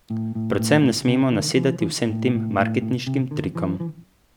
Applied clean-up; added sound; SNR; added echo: none; Bass guitar; 4 dB; none.